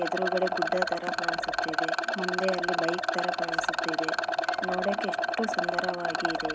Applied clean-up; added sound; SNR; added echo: none; Rattle; -4 dB; none.